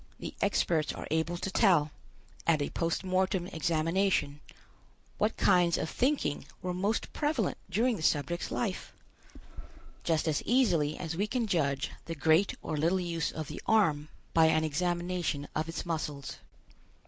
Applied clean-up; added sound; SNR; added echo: none; none; none; none.